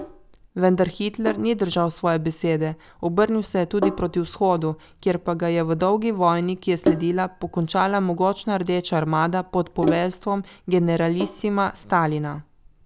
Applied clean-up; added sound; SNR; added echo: none; Sink (filling or washing); 11 dB; none.